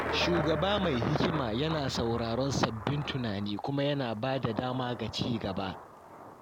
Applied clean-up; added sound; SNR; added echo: none; Piano + Thunder; 8 dB; none.